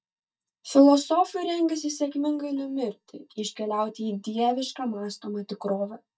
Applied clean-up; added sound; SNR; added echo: neural mask model DeepFilterNet 3.